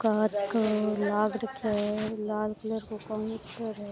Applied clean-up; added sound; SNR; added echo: none; none; none; none.